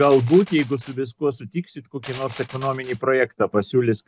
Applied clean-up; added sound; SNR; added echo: none; Glass; 17 dB; none.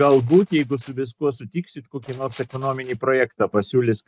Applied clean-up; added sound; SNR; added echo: neural mask model RNNoise.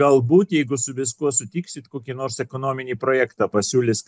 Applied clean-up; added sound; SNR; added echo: none; none; none; none.